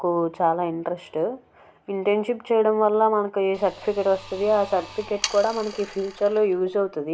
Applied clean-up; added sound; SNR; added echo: none; Sawing; 15 dB; none.